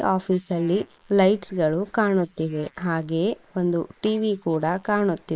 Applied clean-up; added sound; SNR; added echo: neural mask model Resemble Enhance denoiser.